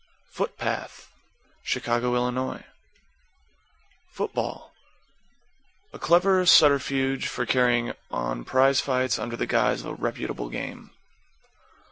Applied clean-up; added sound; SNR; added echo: none; none; none; none.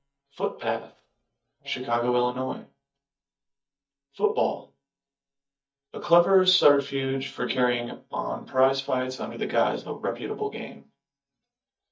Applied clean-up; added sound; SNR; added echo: neural mask model DeepFilterNet 3.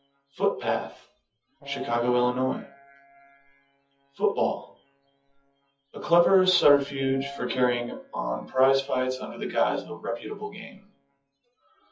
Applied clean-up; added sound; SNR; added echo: classical method WPE with log-MMSE.